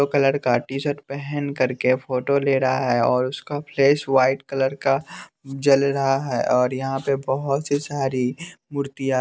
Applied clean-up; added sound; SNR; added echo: none; none; none; none.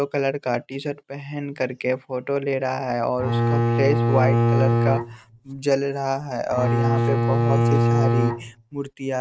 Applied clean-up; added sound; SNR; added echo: neural mask model RNNoise.